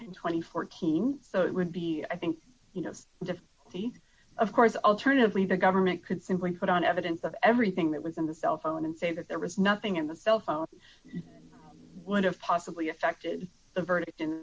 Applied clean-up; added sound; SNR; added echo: none; none; none; none.